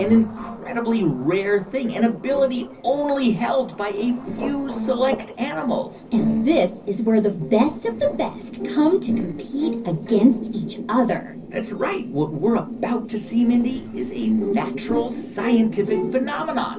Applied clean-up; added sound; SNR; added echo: neural separator model SepFormer DNS4.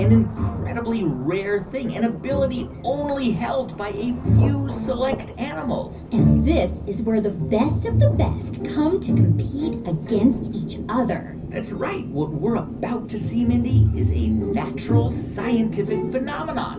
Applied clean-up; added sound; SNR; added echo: none; Rain / Thunderstorm; 19 dB; reverberation time 0.4 s.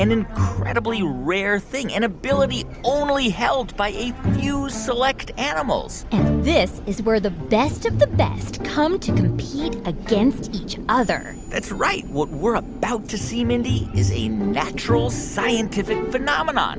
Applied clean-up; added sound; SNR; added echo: none; none; none; none.